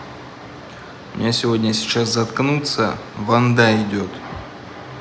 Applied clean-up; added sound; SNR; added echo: none; none; none; none.